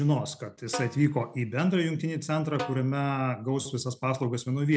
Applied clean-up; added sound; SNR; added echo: none; Snare drum; 14 dB; none.